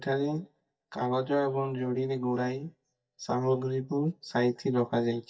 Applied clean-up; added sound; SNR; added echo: neural mask model DeepFilterNet 3.